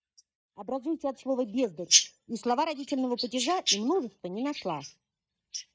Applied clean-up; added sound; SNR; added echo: neural mask model DeepFilterNet 3.